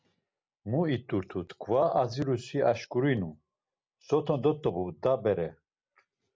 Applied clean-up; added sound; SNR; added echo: none; none; none; none.